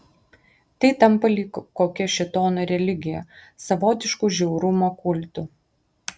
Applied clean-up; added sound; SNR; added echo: none; none; none; none.